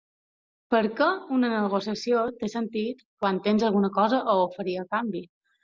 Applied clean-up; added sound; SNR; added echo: none; none; none; none.